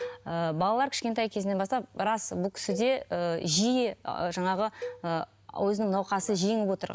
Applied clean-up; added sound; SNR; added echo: none; Cowbell; 17 dB; none.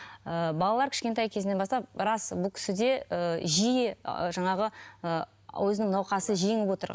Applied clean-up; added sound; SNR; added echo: none; none; none; none.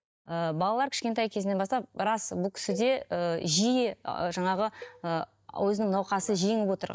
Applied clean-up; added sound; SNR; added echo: neural mask model DeepFilterNet 3.